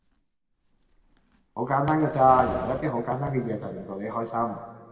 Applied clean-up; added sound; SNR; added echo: none; Livestock, farm animals, working animals; 18 dB; reverberation time 2.0 s.